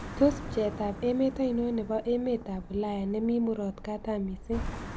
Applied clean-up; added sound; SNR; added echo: none; Car passing by; 11 dB; none.